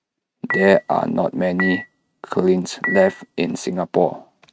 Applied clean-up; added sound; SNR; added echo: neural mask model RNNoise.